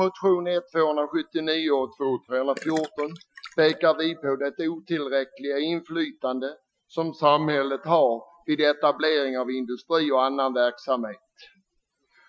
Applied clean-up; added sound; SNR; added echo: classical method Wiener filter.